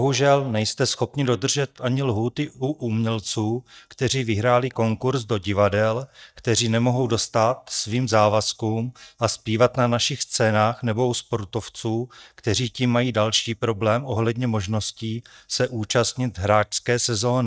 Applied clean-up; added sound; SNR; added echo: neural mask model DeepFilterNet 3.